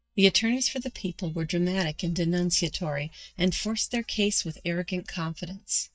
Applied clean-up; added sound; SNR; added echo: neural mask model DeepFilterNet 3.